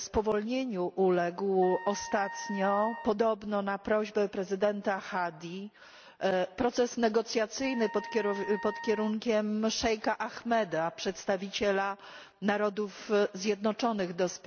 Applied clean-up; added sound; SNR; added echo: none; Wind instrument, woodwind instrument; 13 dB; none.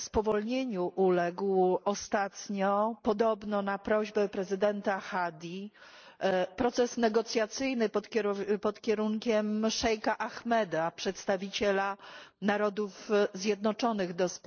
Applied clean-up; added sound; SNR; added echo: neural mask model Resemble Enhance denoiser.